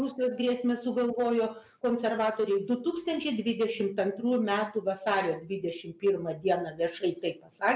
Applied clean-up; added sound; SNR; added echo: none; none; none; none.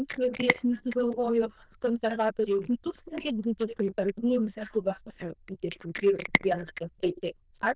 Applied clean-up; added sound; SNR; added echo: neural diffusion model UNIVERSE++.